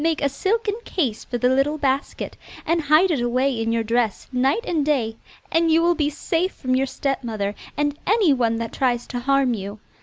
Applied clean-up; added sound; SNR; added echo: none; none; none; none.